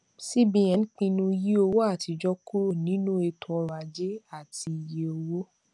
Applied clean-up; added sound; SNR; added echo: none; none; none; none.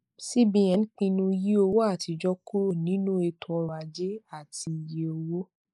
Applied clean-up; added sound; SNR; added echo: neural mask model Resemble Enhance denoiser.